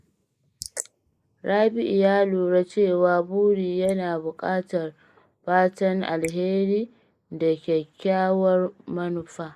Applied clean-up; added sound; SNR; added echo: neural mask model Resemble Enhance denoiser.